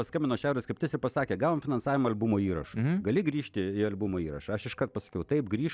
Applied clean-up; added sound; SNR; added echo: none; none; none; none.